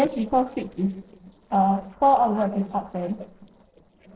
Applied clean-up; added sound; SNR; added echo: neural separator model SepFormer DNS4.